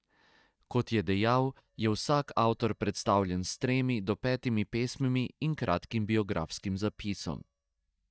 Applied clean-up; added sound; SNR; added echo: neural mask model DeepFilterNet 3.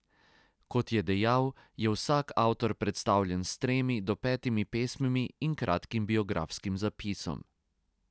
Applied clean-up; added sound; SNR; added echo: none; none; none; none.